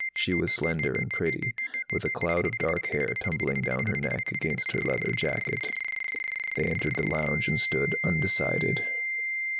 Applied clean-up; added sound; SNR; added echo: none; Ringtone; 1 dB; none.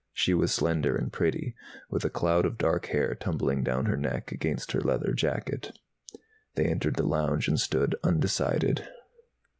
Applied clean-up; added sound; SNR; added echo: none; none; none; none.